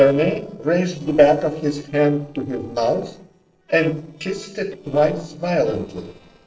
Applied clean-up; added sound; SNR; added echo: neural separator model SepFormer DNS4.